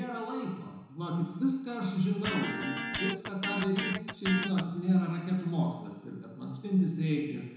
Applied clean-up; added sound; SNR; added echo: none; Electric guitar; 4 dB; reverberation time 1.0 s.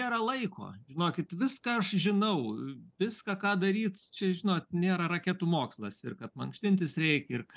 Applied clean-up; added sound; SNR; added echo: none; none; none; none.